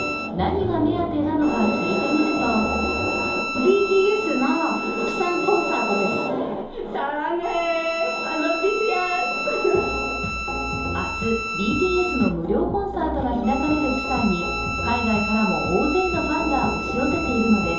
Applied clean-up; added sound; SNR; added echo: none; Bowed string instrument; 6 dB; reverberation time 2.8 s.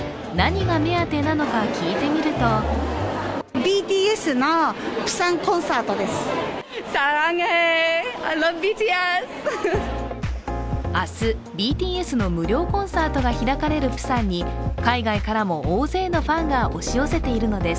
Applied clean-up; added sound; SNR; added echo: none; none; none; none.